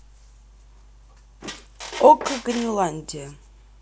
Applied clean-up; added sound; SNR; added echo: none; Squeak; 11 dB; none.